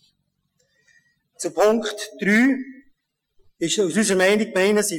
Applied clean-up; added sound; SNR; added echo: classical method Wiener filter.